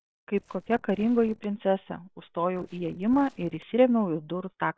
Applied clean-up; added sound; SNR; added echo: neural separator model SepFormer DNS4.